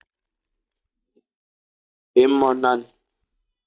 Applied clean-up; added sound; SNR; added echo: neural mask model DeepFilterNet 3.